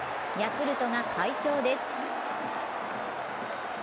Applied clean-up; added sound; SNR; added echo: none; none; none; none.